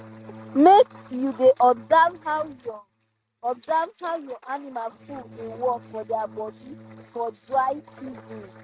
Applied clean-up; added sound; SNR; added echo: neural mask model RNNoise.